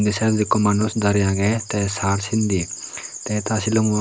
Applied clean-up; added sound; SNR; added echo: none; none; none; none.